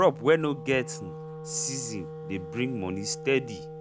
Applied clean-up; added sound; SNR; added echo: none; Wind instrument, woodwind instrument; 11 dB; none.